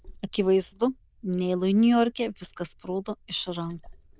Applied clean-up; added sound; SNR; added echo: neural diffusion model UNIVERSE++.